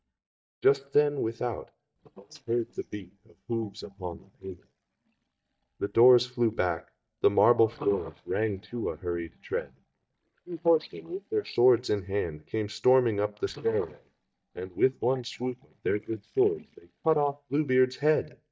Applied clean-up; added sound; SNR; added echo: neural mask model DeepFilterNet 3.